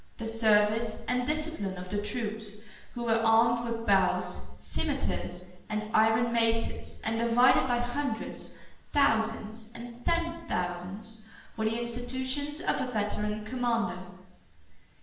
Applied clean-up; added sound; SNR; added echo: none; none; none; reverberation time 0.8 s.